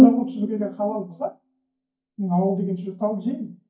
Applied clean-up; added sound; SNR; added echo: neural mask model DeepFilterNet 3.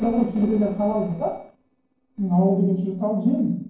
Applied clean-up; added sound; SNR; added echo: neural separator model SepFormer DNS4.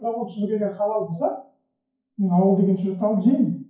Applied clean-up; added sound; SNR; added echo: classical method WPE with log-MMSE.